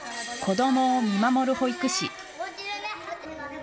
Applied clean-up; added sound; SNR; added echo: none; Screech; 15 dB; none.